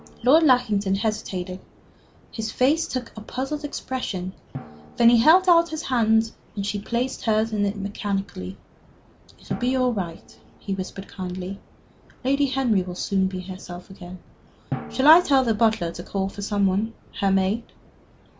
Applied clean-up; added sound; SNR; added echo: none; Drum; 20 dB; none.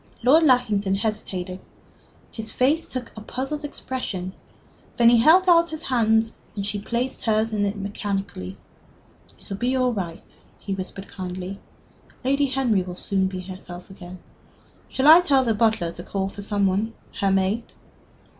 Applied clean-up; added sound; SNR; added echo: none; none; none; none.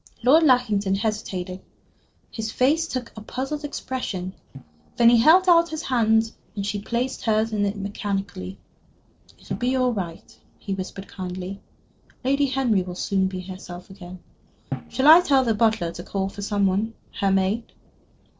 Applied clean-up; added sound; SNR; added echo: neural separator model SepFormer DNS4.